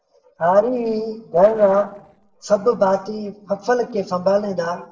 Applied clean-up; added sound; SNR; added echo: neural separator model SepFormer DNS4.